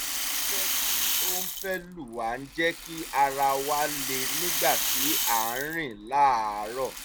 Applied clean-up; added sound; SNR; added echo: none; Rattle (instrument); 1 dB; none.